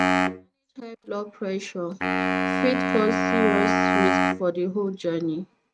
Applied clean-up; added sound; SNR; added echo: neural mask model RNNoise.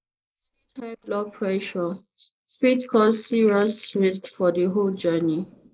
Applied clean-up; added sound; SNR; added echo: neural mask model Resemble Enhance denoiser.